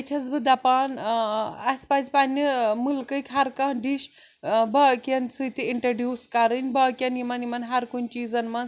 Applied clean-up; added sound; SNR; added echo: none; none; none; none.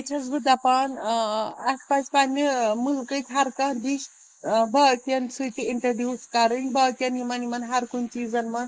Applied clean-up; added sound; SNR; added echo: neural mask model Resemble Enhance denoiser.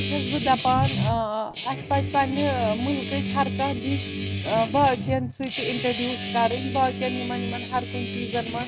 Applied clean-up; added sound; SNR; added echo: neural mask model RNNoise.